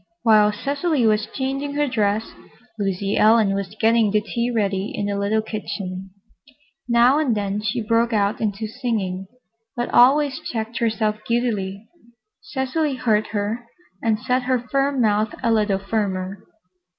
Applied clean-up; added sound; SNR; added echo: none; none; none; none.